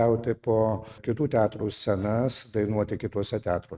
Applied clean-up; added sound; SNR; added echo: neural mask model RNNoise.